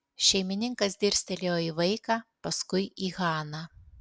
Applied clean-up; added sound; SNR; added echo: none; none; none; none.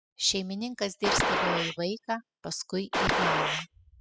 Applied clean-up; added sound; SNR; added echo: classical method spectral subtraction.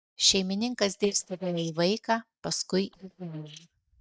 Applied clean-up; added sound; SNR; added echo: neural mask model DeepFilterNet 3.